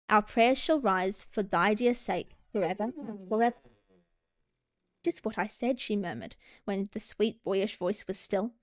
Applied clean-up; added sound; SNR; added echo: neural mask model DeepFilterNet 3.